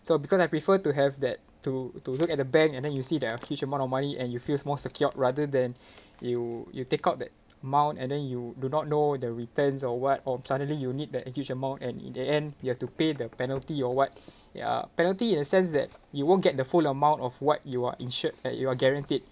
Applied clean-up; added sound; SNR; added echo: none; none; none; none.